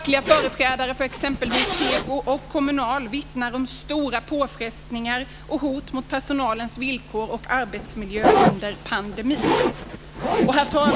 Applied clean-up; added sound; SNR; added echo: none; Zipper (clothing); 2 dB; none.